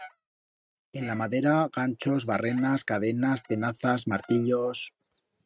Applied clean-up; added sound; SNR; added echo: neural mask model RNNoise.